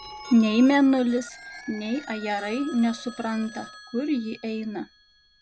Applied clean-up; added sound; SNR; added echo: none; Telephone; 19 dB; none.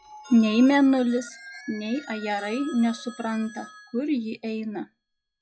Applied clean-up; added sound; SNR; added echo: classical method log-MMSE.